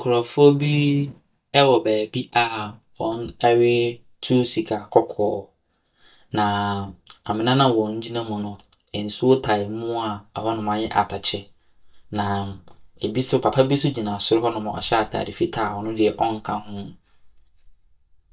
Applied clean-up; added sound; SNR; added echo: neural mask model DeepFilterNet 3.